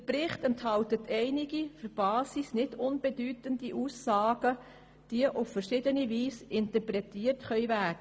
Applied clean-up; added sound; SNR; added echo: none; none; none; none.